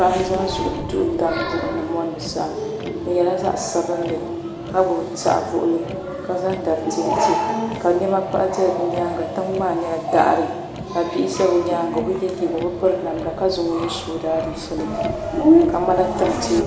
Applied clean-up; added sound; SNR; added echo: none; Motor vehicle (road); 13 dB; none.